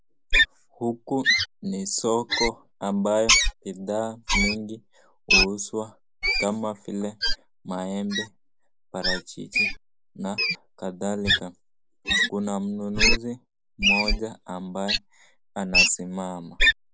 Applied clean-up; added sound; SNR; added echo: neural mask model Resemble Enhance denoiser.